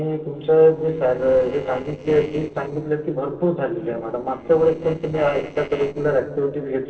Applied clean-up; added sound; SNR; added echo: neural separator model SepFormer DNS4.